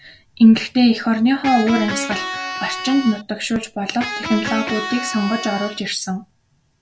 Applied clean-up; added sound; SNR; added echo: none; Electric guitar; 7 dB; none.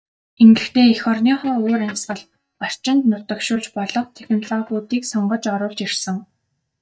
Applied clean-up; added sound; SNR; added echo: neural mask model DeepFilterNet 3.